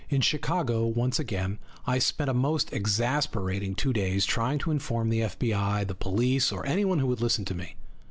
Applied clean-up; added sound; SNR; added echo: none; none; none; none.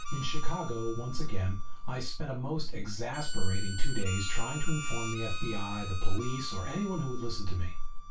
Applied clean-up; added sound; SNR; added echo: none; Harmonica; 17 dB; reverberation time 0.2 s.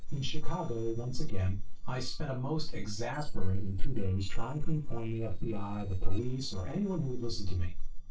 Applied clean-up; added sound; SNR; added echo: neural separator model SepFormer DNS4.